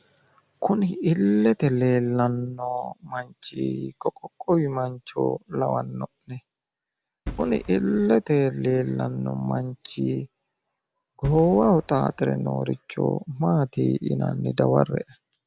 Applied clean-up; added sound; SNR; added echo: none; Fireworks; 15 dB; none.